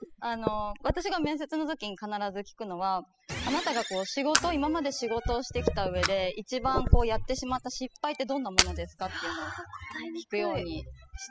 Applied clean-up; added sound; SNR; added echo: classical method spectral subtraction.